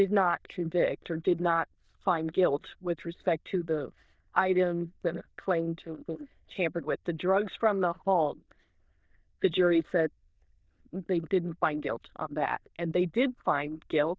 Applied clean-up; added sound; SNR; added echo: neural diffusion model UNIVERSE++.